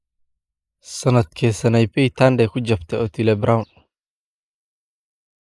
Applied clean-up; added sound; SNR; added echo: neural mask model Resemble Enhance denoiser.